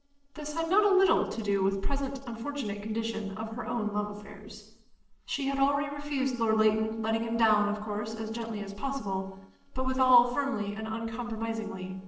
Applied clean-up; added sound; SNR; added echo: neural separator model SepFormer DNS4.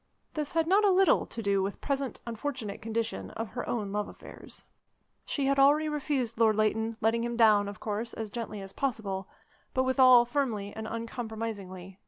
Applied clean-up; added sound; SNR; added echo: none; none; none; none.